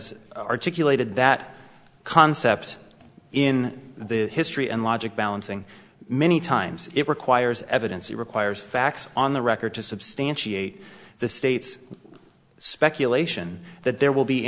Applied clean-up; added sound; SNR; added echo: none; none; none; none.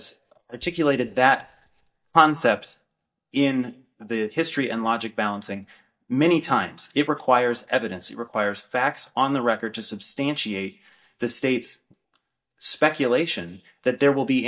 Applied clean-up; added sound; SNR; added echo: neural mask model DeepFilterNet 3.